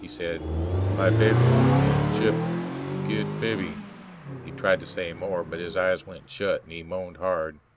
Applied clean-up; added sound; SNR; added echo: none; Accelerating, revving, vroom; -3 dB; none.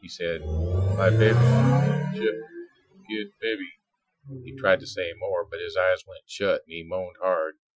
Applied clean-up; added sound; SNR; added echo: classical method Wiener filter.